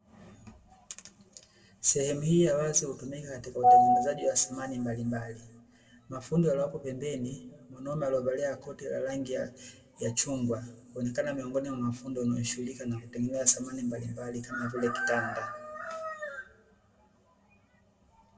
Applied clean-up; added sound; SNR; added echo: none; none; none; reverberation time 0.8 s.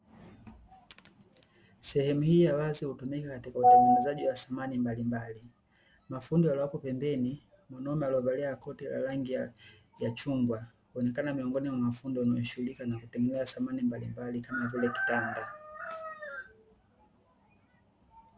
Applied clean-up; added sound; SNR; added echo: none; none; none; none.